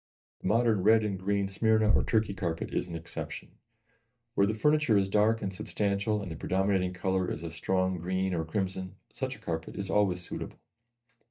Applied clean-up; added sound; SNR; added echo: neural mask model DeepFilterNet 3.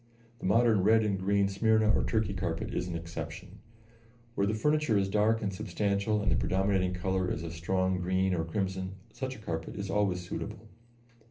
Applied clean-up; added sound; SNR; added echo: none; Boom; 4 dB; reverberation time 0.3 s.